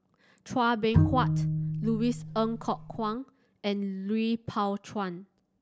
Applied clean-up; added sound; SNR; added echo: none; Bowed string instrument; -2 dB; none.